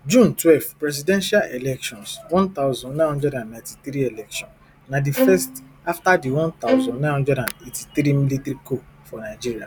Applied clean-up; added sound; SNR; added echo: none; Bowed string instrument; 2 dB; none.